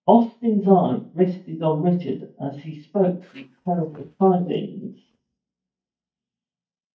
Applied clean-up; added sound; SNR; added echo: neural mask model DeepFilterNet 3.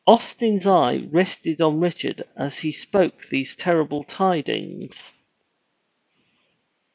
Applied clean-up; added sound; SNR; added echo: none; none; none; none.